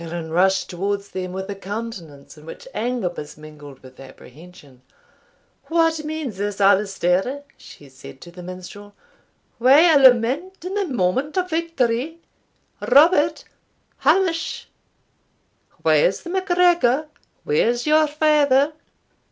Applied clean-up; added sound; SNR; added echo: none; none; none; none.